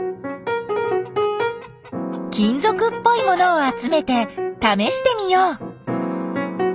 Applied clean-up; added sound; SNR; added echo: none; Chicken, rooster; 19 dB; none.